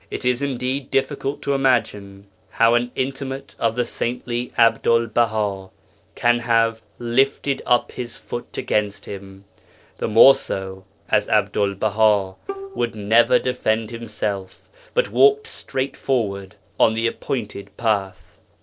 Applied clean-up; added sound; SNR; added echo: neural separator model SepFormer DNS4.